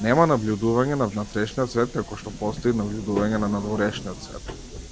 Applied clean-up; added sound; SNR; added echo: none; Subway, metro, underground; 13 dB; none.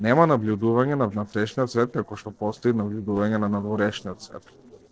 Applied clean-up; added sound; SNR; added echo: neural separator model SepFormer DNS4.